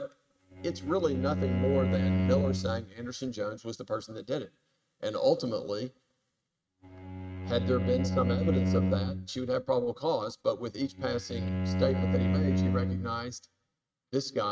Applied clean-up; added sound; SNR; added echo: neural mask model RNNoise.